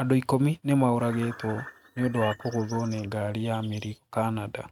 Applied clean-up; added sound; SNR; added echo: neural mask model RNNoise.